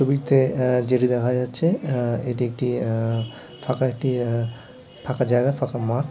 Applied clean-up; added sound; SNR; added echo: none; none; none; none.